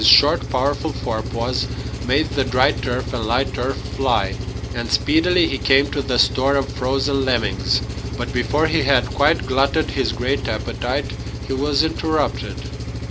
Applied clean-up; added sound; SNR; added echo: none; Engine; 6 dB; none.